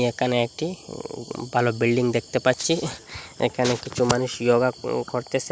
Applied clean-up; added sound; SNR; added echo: none; none; none; none.